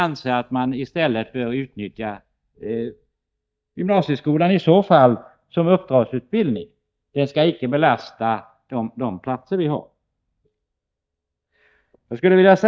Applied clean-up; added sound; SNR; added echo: neural mask model DeepFilterNet 3.